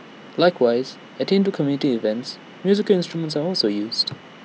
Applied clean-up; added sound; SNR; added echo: none; none; none; none.